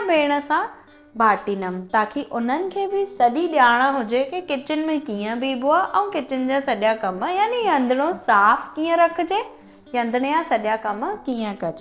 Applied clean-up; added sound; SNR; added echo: neural separator model SepFormer DNS4.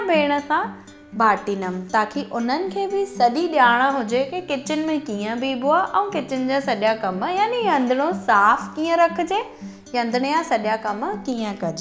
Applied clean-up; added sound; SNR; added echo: none; Acoustic guitar; 17 dB; none.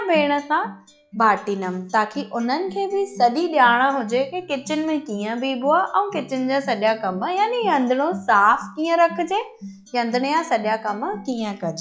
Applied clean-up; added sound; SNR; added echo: classical method log-MMSE.